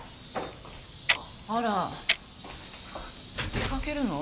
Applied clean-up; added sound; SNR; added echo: none; Clock; -3 dB; none.